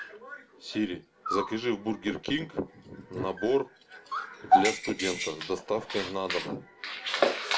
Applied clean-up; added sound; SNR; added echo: none; Dog; 0 dB; reverberation time 0.2 s.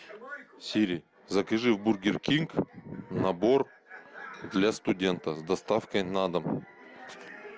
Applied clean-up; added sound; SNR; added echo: none; none; none; none.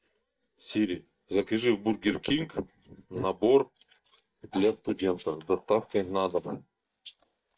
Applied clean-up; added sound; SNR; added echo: neural mask model DeepFilterNet 3.